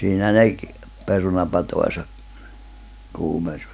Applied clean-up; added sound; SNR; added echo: none; none; none; none.